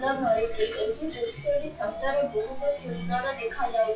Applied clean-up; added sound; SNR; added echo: classical method WPE with log-MMSE.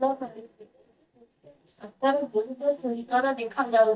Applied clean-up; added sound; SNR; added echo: neural mask model DeepFilterNet 3.